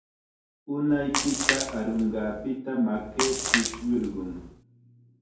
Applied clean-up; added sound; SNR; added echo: none; Splash, splatter; 2 dB; reverberation time 2.3 s.